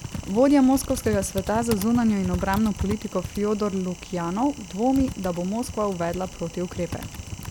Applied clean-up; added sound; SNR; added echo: none; Typing; 11 dB; none.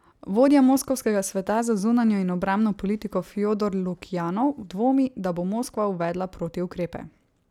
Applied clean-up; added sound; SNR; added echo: none; none; none; none.